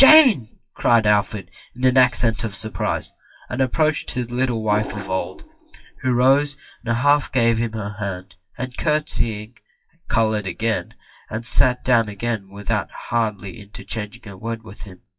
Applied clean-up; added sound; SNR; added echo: classical method WPE with log-MMSE.